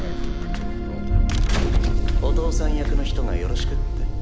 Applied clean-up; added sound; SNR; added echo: none; Car; 8 dB; none.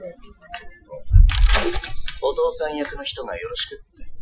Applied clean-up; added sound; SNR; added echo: classical method Wiener filter.